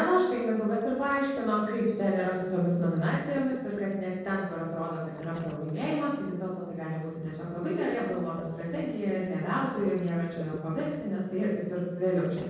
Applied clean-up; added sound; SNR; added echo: neural separator model SepFormer DNS4.